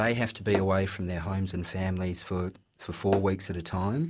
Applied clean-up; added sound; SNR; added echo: none; Tap / Hammer; 10 dB; none.